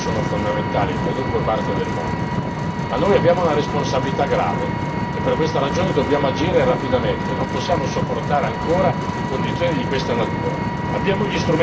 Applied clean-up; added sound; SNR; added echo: none; Vehicle; 0 dB; reverberation time 1.4 s.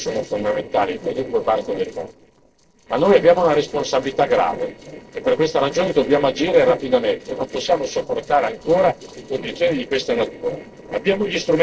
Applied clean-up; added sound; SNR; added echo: neural separator model SepFormer DNS4.